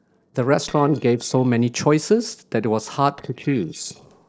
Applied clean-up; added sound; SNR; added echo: neural separator model SepFormer DNS4.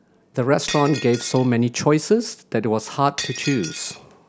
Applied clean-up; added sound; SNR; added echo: none; Shatter; 15 dB; none.